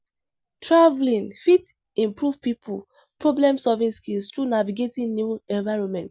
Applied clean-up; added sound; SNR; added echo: none; none; none; none.